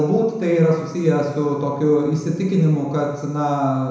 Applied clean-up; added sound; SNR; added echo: none; none; none; reverberation time 1.0 s.